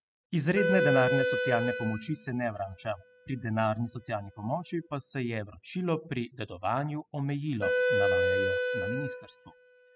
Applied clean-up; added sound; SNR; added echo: classical method spectral subtraction.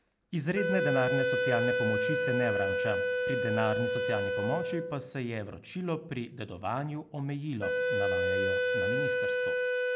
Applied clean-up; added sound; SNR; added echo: none; Wind instrument, woodwind instrument; -3 dB; none.